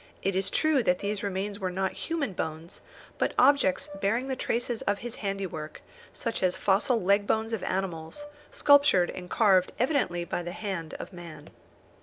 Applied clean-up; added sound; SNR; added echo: none; Brass instrument; 20 dB; none.